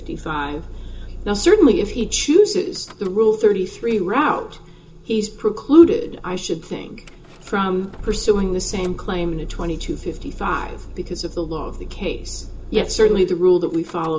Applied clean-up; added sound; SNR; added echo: none; Idling / Engine starting / Door / Car; 14 dB; reverberation time 0.2 s.